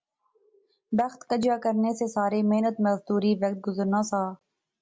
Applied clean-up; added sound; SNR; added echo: none; none; none; none.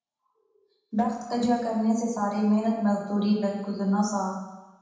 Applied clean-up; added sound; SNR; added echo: none; none; none; reverberation time 1.1 s.